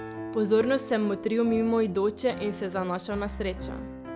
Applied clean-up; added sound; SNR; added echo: none; Piano; 11 dB; none.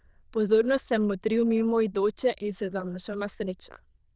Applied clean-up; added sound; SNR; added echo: neural diffusion model UNIVERSE++.